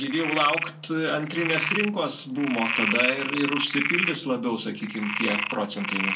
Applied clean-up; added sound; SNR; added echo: none; Frog; 2 dB; reverberation time 0.2 s.